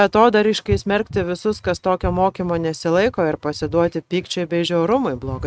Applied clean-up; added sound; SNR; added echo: neural mask model RNNoise.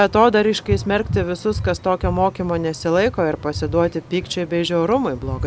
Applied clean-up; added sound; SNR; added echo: none; Dog; 10 dB; none.